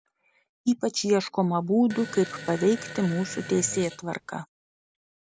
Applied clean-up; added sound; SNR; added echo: none; Fart; 14 dB; none.